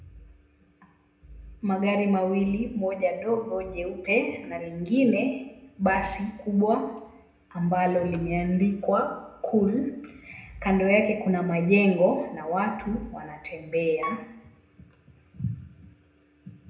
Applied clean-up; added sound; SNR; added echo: none; Piano; 14 dB; reverberation time 0.8 s.